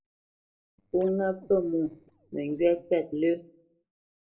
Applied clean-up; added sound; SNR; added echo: neural separator model SepFormer DNS4.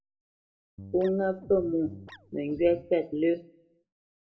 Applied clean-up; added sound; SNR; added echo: none; Guitar; 17 dB; reverberation time 0.3 s.